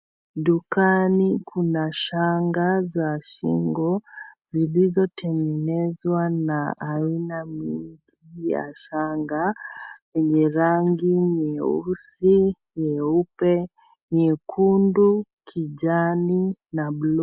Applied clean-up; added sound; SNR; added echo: neural mask model Resemble Enhance denoiser.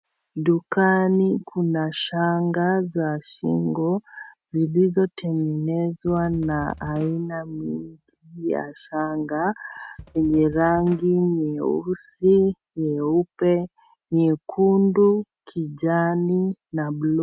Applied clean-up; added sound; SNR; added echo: neural mask model RNNoise.